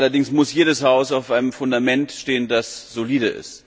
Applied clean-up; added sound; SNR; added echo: none; none; none; none.